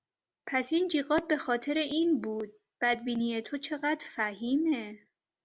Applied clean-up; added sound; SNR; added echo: none; none; none; none.